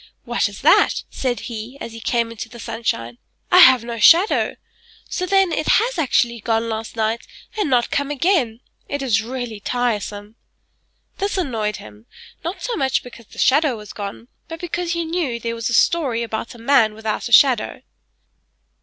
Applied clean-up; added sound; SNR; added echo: none; none; none; none.